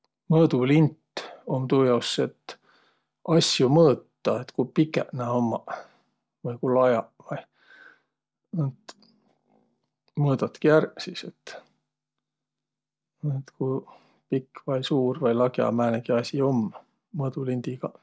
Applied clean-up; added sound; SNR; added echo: none; none; none; none.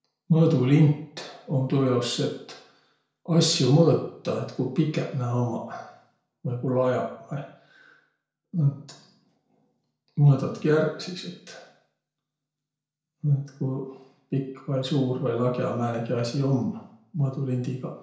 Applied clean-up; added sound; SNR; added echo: none; none; none; reverberation time 0.5 s.